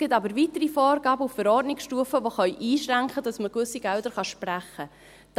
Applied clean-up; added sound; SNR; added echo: none; none; none; none.